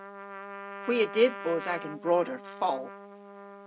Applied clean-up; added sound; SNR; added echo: none; Trumpet; 11 dB; none.